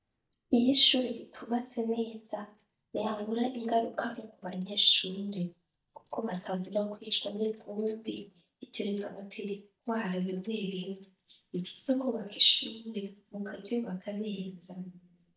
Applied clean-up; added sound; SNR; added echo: neural mask model DeepFilterNet 3.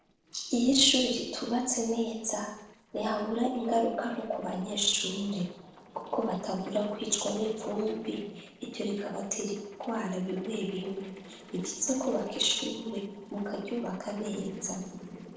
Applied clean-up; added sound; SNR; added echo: neural separator model SepFormer DNS4.